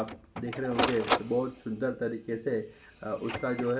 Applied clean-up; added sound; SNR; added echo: none; Printer; 4 dB; reverberation time 0.2 s.